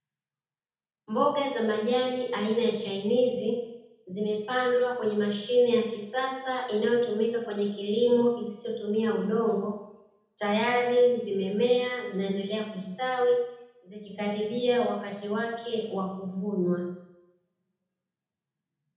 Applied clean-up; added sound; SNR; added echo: none; none; none; reverberation time 0.8 s.